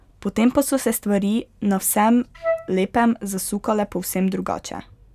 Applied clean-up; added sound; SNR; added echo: none; Wind instrument, woodwind instrument; 5 dB; none.